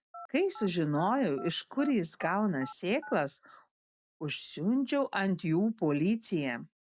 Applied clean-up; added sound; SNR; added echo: none; Telephone; 17 dB; none.